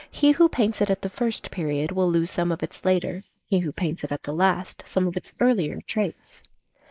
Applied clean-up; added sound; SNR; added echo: neural mask model Resemble Enhance denoiser.